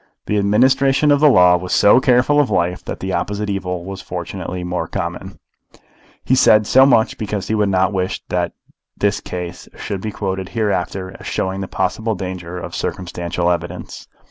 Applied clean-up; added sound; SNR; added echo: none; none; none; none.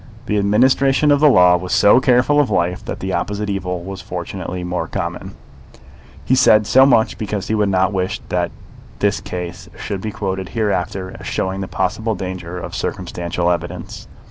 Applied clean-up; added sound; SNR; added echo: none; Wind; 17 dB; none.